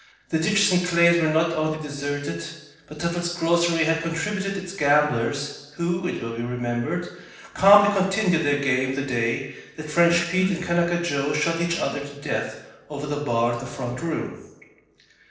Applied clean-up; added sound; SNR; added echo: neural separator model SepFormer DNS4.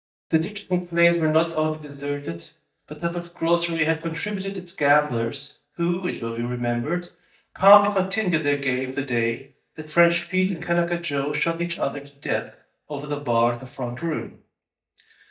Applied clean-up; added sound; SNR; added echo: neural mask model DeepFilterNet 3.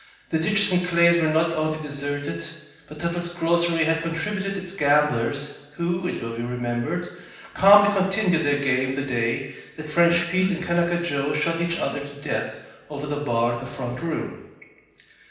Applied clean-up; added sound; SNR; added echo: none; Breathing; 13 dB; reverberation time 0.9 s.